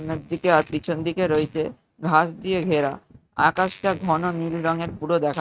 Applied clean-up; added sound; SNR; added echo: neural mask model RNNoise.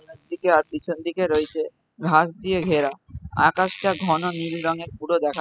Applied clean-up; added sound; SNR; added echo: classical method spectral subtraction.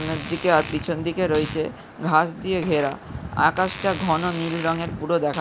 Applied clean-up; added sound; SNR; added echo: none; Fart; 16 dB; none.